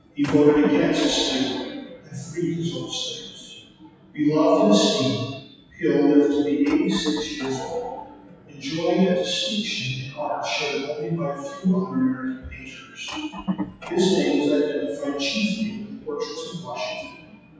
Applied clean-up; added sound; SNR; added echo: classical method WPE with log-MMSE.